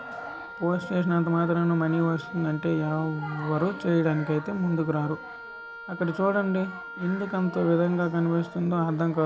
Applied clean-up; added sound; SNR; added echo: none; Wind instrument, woodwind instrument; 15 dB; none.